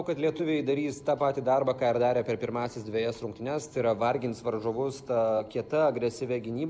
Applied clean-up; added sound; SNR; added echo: none; none; none; none.